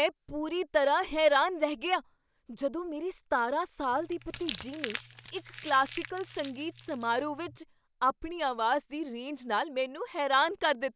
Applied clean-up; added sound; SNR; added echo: none; Crumpling, crinkling; 14 dB; none.